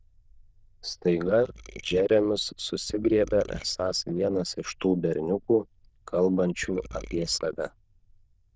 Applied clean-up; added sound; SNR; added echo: neural diffusion model UNIVERSE++.